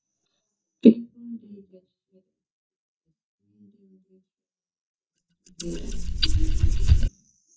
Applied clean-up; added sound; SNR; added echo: neural mask model DeepFilterNet 3.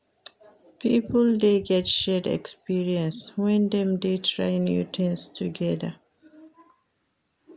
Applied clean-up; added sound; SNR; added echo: none; none; none; none.